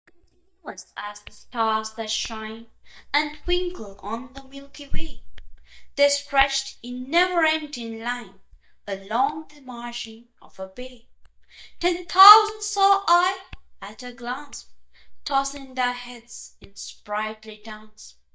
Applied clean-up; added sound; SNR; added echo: neural mask model DeepFilterNet 3.